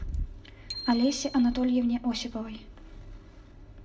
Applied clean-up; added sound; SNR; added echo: none; Bicycle bell; 17 dB; reverberation time 0.3 s.